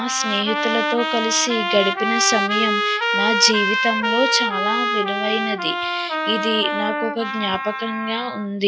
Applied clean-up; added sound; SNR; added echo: classical method log-MMSE.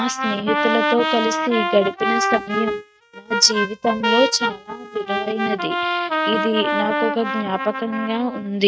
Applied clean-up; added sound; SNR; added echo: neural mask model RNNoise.